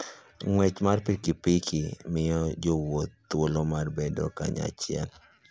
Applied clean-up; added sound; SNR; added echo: none; none; none; none.